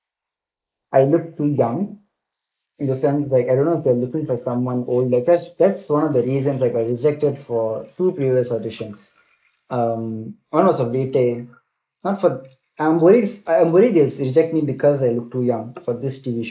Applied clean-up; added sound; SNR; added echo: neural mask model Resemble Enhance denoiser.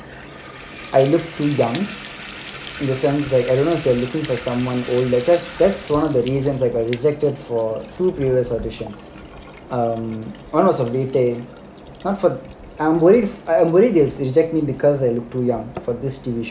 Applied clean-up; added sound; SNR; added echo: none; Bathtub (filling or washing) / Water tap, faucet; 20 dB; none.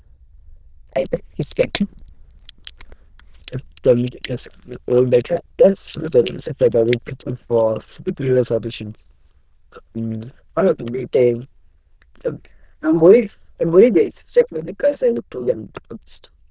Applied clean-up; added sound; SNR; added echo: neural diffusion model UNIVERSE++.